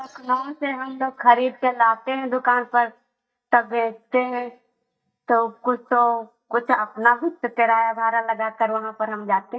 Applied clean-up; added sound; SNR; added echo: neural mask model DeepFilterNet 3.